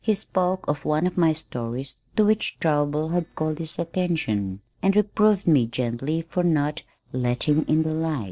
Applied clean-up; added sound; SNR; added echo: neural separator model SepFormer DNS4.